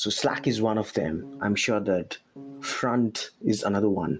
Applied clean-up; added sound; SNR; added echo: none; Piano; 16 dB; none.